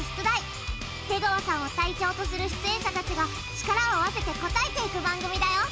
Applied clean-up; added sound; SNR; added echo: none; none; none; none.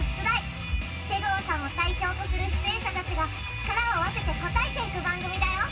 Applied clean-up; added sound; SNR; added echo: none; Guitar; 15 dB; reverberation time 0.4 s.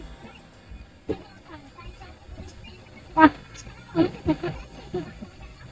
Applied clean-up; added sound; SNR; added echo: neural mask model DeepFilterNet 3.